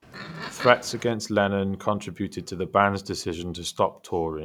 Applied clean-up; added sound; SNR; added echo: none; Livestock, farm animals, working animals; 12 dB; none.